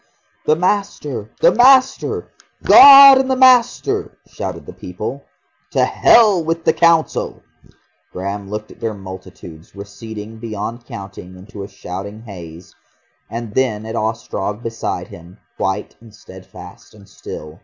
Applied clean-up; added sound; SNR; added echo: none; none; none; none.